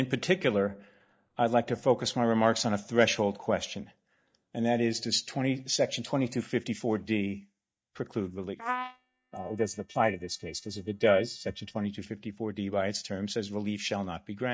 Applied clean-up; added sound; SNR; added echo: neural mask model DeepFilterNet 3.